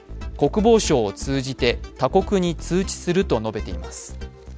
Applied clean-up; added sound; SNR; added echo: none; none; none; none.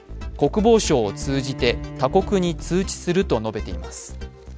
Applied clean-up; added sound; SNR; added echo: none; Bowed string instrument; 15 dB; none.